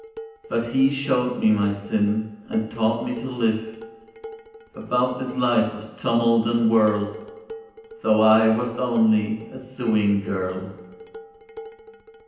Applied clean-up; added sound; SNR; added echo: none; Dishes, pots, and pans; 18 dB; reverberation time 0.9 s.